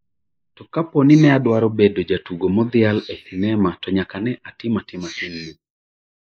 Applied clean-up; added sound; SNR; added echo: neural mask model Resemble Enhance denoiser.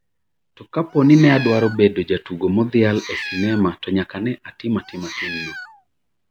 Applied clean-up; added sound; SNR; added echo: none; Meow; 13 dB; none.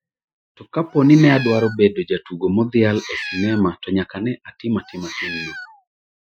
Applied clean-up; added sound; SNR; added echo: classical method Wiener filter.